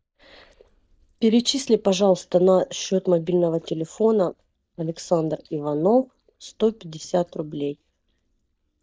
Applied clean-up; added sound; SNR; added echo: neural mask model DeepFilterNet 3.